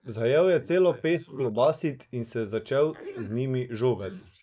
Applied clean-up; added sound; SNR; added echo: neural mask model Resemble Enhance denoiser.